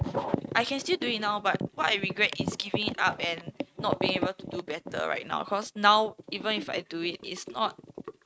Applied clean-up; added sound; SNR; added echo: neural mask model RNNoise.